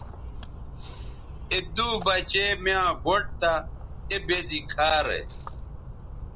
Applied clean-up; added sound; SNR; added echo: none; Splash, splatter; 9 dB; none.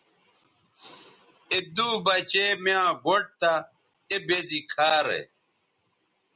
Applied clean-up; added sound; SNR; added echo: none; none; none; none.